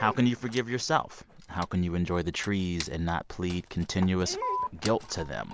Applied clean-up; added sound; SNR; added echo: none; Wood + Dog; 15 dB; none.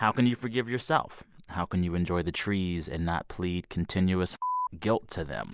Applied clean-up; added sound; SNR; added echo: none; none; none; none.